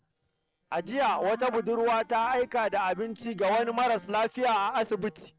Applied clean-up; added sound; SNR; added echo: neural separator model SepFormer DNS4.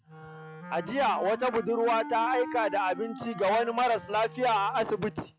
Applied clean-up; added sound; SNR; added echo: classical method log-MMSE.